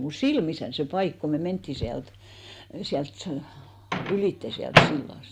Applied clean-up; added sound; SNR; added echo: none; Microwave oven; 0 dB; none.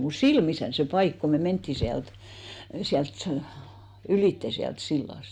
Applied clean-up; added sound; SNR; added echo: none; none; none; none.